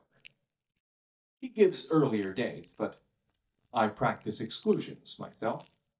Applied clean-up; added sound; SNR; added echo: neural mask model DeepFilterNet 3.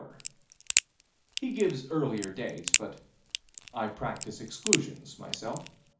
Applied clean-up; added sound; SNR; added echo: none; Crack; -1 dB; reverberation time 0.4 s.